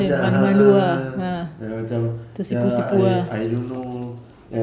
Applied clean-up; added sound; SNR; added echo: none; none; none; none.